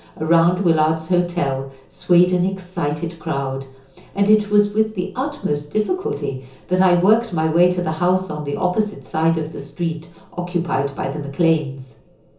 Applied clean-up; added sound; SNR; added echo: none; none; none; reverberation time 0.6 s.